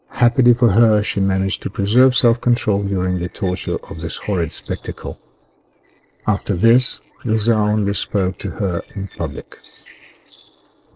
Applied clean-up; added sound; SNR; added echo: neural separator model SepFormer DNS4.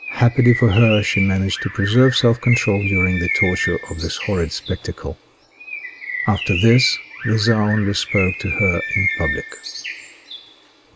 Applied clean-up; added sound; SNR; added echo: none; Bird; 7 dB; none.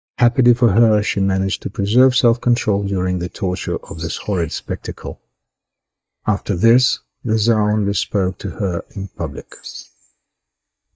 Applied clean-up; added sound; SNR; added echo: neural mask model DeepFilterNet 3.